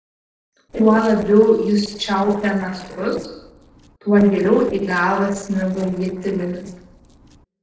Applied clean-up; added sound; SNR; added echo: neural separator model SepFormer DNS4.